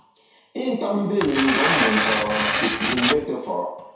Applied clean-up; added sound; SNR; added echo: none; Tearing; -3 dB; reverberation time 0.7 s.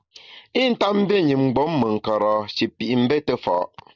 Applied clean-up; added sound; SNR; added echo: none; none; none; none.